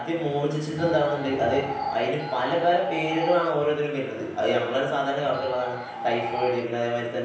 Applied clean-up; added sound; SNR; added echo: none; Animal; 8 dB; reverberation time 0.9 s.